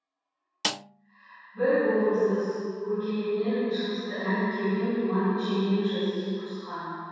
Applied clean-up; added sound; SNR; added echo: none; Snare drum; 8 dB; reverberation time 2.2 s.